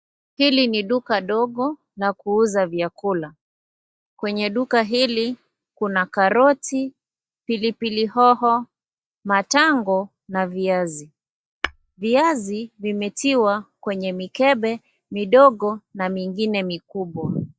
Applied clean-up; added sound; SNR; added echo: neural mask model DeepFilterNet 3.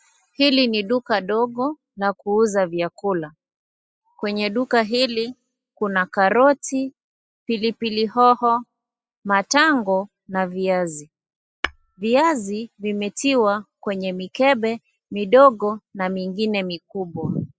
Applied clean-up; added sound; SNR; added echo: classical method spectral subtraction.